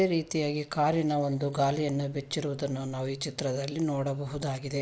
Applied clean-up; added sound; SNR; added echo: neural mask model Resemble Enhance denoiser.